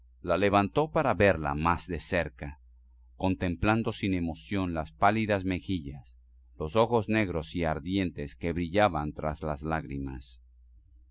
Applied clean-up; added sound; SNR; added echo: none; none; none; none.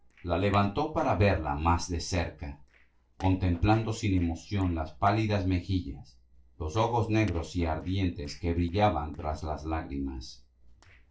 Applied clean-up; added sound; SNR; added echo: neural separator model SepFormer DNS4.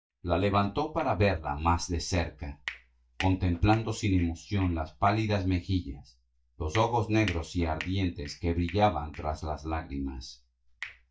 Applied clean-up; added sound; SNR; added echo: neural mask model DeepFilterNet 3.